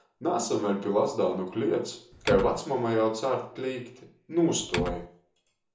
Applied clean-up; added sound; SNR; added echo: none; Typing; 6 dB; reverberation time 0.6 s.